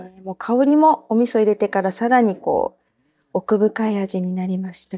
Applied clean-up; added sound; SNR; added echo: neural mask model DeepFilterNet 3.